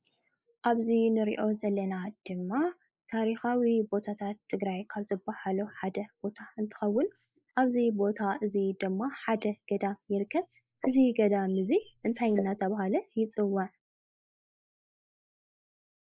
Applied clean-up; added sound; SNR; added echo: neural mask model Resemble Enhance denoiser.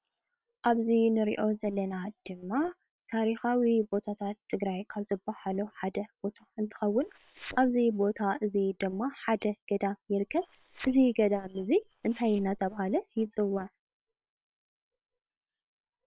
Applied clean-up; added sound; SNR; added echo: neural separator model SepFormer WHAM!.